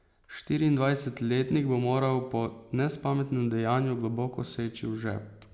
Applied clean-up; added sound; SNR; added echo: none; none; none; none.